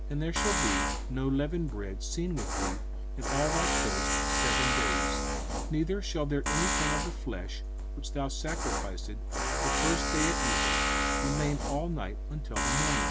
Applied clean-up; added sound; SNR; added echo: none; Tools; -4 dB; none.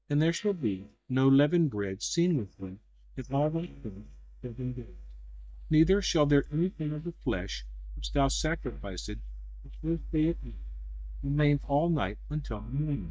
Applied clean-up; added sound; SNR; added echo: neural mask model DeepFilterNet 3.